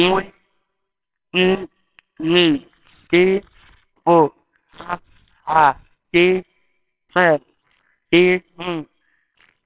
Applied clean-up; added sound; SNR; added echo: neural separator model SepFormer WHAMR!.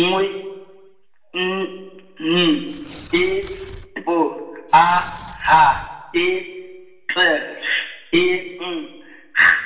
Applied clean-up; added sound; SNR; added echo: none; Tearing; 20 dB; reverberation time 1.1 s.